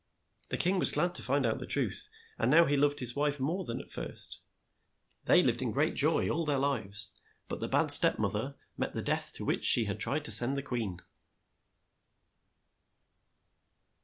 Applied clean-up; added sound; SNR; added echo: none; none; none; none.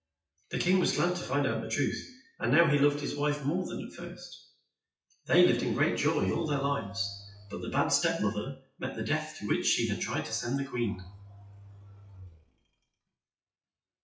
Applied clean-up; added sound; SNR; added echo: classical method WPE with log-MMSE.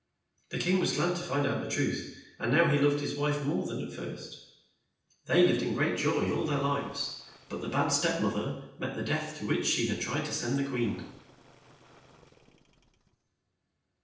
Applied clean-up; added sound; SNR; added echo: neural separator model SepFormer DNS4.